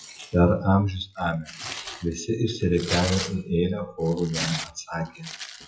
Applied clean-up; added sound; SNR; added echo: classical method WPE with log-MMSE.